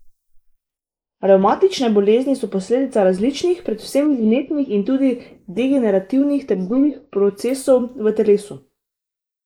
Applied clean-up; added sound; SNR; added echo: neural mask model Resemble Enhance denoiser.